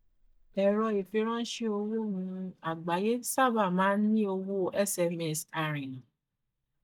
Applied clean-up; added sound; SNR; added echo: neural mask model DeepFilterNet 3.